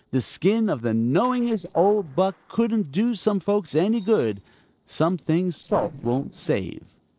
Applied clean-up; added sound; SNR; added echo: neural separator model SepFormer DNS4.